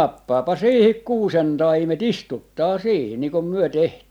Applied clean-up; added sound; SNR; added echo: none; none; none; none.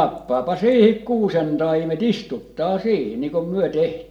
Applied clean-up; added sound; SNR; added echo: none; none; none; reverberation time 0.6 s.